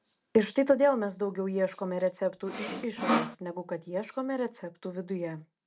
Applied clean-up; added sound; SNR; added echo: none; Sawing; 2 dB; none.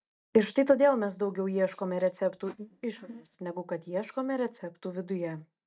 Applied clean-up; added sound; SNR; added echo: neural mask model DeepFilterNet 3.